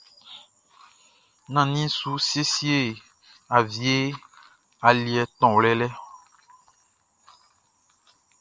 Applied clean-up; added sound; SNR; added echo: none; none; none; none.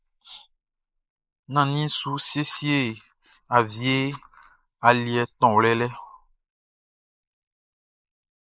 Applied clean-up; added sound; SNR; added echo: neural mask model Resemble Enhance denoiser.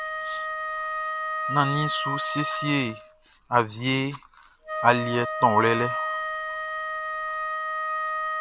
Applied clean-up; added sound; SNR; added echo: none; Wind instrument, woodwind instrument; 3 dB; none.